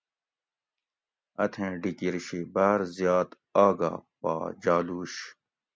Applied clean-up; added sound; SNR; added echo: none; none; none; none.